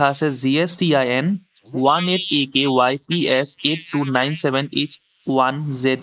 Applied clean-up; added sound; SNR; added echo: neural mask model Resemble Enhance denoiser.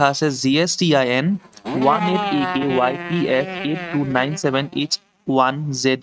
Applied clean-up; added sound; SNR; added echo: neural mask model RNNoise.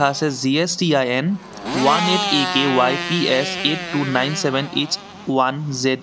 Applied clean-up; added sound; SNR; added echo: none; Motorcycle; 7 dB; none.